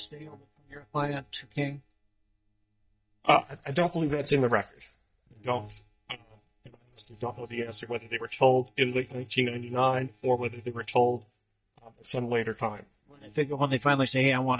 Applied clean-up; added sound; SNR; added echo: neural mask model DeepFilterNet 3.